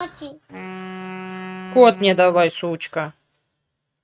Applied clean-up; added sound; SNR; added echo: neural mask model RNNoise.